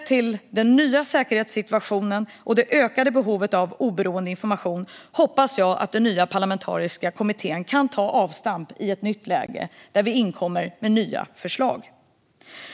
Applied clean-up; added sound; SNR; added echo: none; none; none; none.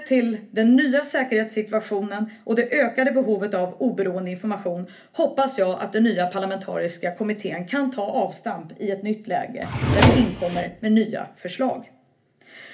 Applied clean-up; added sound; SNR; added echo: none; Drawer open or close; -2 dB; reverberation time 0.3 s.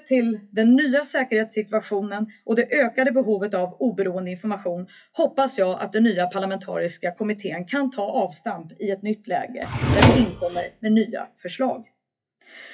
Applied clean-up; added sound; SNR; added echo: classical method WPE with log-MMSE.